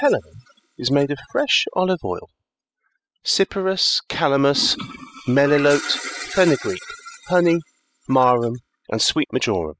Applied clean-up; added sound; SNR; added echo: classical method spectral subtraction.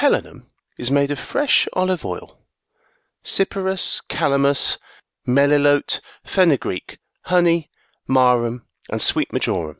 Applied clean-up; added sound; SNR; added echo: none; none; none; none.